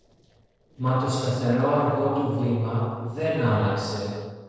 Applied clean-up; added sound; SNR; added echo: neural separator model SepFormer DNS4.